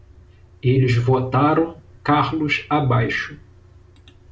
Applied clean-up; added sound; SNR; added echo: none; none; none; none.